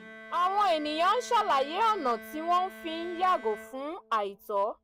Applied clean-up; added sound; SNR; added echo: none; Bowed string instrument; 17 dB; none.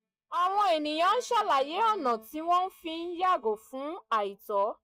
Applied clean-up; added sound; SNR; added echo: neural mask model DeepFilterNet 3.